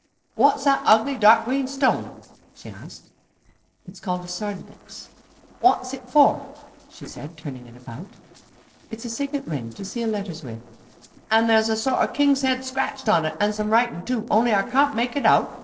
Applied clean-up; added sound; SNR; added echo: neural separator model SepFormer DNS4.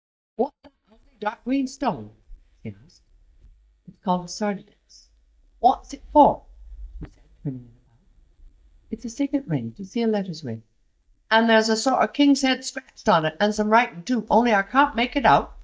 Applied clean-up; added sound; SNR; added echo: neural mask model DeepFilterNet 3.